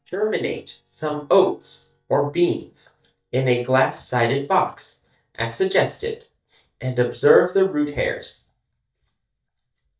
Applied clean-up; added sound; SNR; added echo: neural mask model DeepFilterNet 3.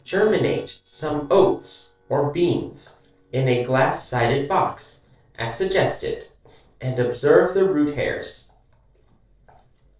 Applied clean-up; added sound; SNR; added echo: neural separator model SepFormer DNS4.